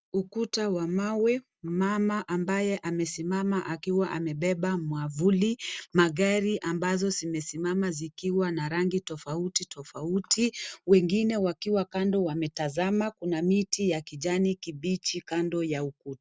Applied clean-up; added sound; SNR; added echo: none; none; none; none.